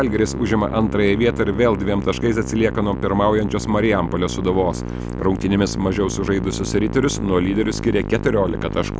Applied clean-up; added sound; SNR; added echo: none; Musical instrument; 7 dB; none.